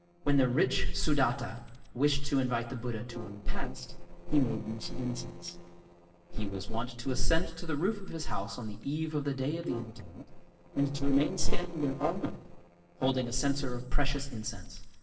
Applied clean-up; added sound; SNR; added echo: neural separator model SepFormer DNS4.